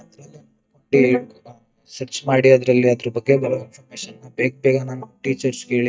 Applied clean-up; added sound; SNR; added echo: neural mask model DeepFilterNet 3.